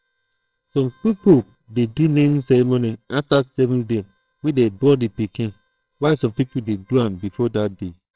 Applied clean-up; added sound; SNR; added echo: neural separator model SepFormer WHAMR!.